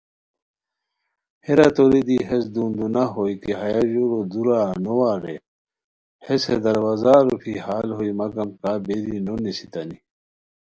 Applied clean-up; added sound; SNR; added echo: none; none; none; none.